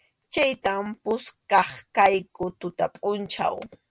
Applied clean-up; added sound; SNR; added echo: none; none; none; none.